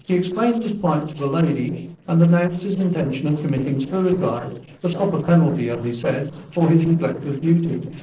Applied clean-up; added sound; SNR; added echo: neural separator model SepFormer DNS4.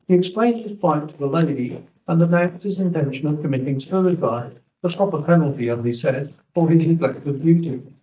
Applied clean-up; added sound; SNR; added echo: neural mask model DeepFilterNet 3.